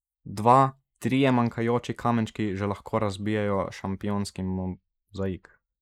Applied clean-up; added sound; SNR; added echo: neural mask model Resemble Enhance denoiser.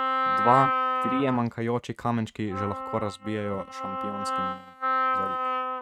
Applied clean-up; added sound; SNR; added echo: neural mask model RNNoise.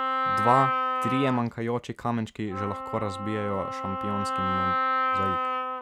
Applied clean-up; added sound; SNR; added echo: none; Wind instrument, woodwind instrument; -1 dB; none.